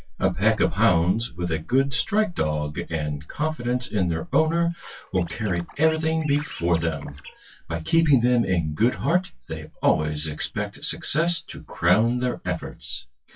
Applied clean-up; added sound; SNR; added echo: classical method WPE with log-MMSE.